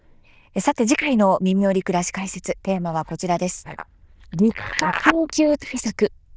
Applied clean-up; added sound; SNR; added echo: neural diffusion model UNIVERSE++.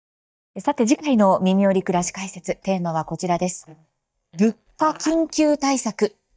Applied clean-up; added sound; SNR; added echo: neural mask model DeepFilterNet 3.